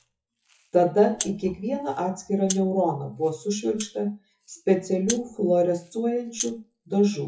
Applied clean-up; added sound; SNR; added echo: classical method WPE with log-MMSE.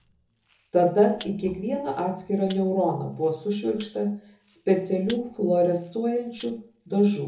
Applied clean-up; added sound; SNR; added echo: none; Rattle (instrument); 15 dB; reverberation time 0.6 s.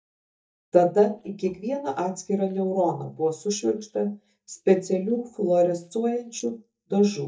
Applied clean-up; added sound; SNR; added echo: neural mask model DeepFilterNet 3.